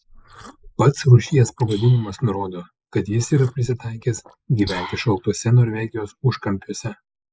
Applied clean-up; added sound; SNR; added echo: neural mask model Resemble Enhance denoiser.